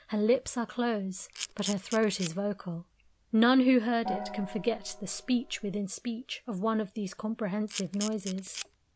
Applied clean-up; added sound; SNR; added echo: none; Camera + Gong; 10 dB; none.